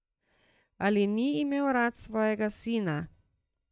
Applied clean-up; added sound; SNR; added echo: neural mask model DeepFilterNet 3.